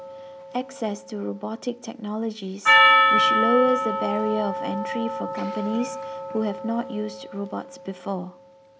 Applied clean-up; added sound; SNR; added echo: none; Percussion; -3 dB; none.